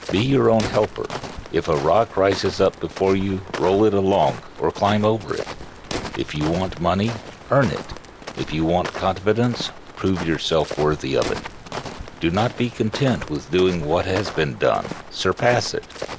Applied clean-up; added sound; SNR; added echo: none; Walk, footsteps; 12 dB; none.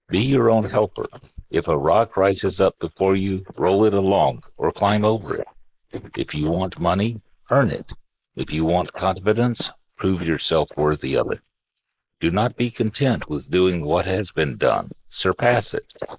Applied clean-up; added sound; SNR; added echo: neural mask model Resemble Enhance denoiser.